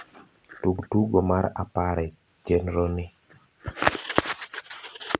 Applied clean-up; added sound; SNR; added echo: none; none; none; none.